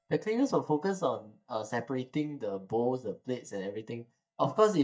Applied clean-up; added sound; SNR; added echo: neural mask model DeepFilterNet 3.